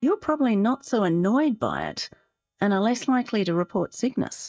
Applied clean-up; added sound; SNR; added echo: neural mask model DeepFilterNet 3.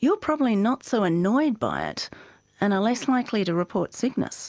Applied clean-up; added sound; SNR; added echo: none; none; none; none.